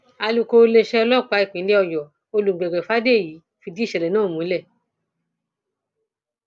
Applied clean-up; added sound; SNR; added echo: none; none; none; none.